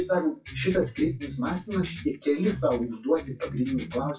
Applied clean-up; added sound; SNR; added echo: classical method WPE with log-MMSE.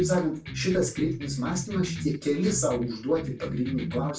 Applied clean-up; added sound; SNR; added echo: none; Electric guitar; 7 dB; reverberation time 0.3 s.